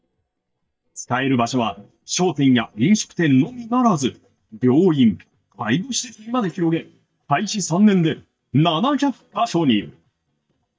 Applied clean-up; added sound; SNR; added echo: neural mask model DeepFilterNet 3.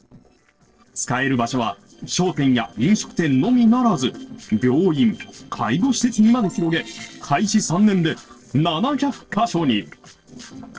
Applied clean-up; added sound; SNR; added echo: neural separator model SepFormer DNS4.